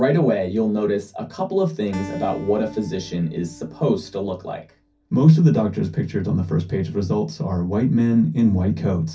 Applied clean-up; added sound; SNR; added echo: none; Acoustic guitar; 18 dB; reverberation time 0.3 s.